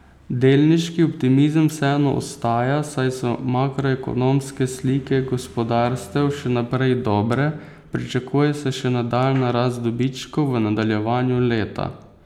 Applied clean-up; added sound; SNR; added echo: none; none; none; none.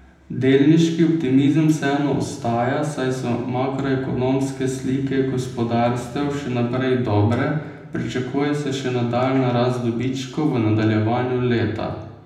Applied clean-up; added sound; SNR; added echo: none; none; none; reverberation time 0.8 s.